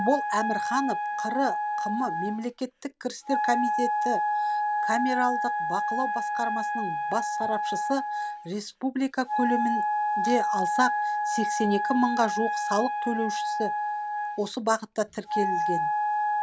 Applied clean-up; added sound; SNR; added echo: none; Wind instrument, woodwind instrument; -1 dB; none.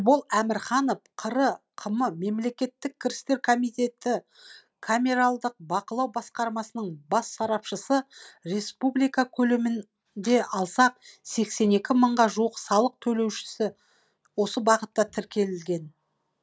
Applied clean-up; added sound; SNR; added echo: none; none; none; none.